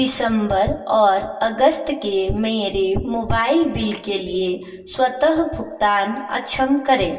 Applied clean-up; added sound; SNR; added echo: none; none; none; reverberation time 0.2 s.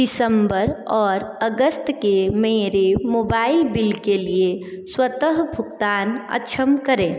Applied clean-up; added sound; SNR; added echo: none; none; none; none.